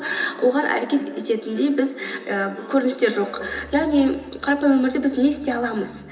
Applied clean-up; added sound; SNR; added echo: none; none; none; reverberation time 2.2 s.